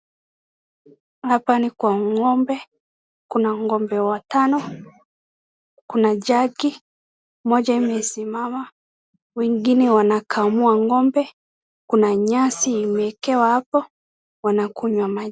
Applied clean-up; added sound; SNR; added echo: none; none; none; none.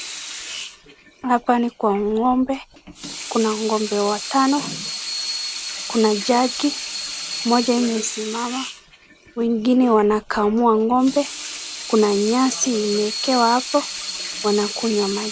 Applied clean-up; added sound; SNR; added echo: none; Sink (filling or washing) / Water tap, faucet; 10 dB; none.